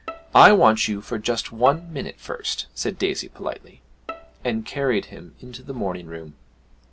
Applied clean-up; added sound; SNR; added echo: none; Bowed string instrument; 19 dB; none.